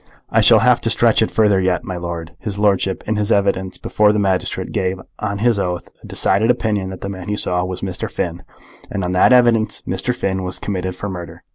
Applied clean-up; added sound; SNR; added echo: none; none; none; none.